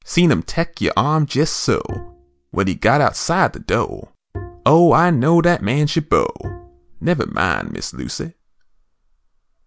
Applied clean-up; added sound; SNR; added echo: none; Bowed string instrument; 15 dB; none.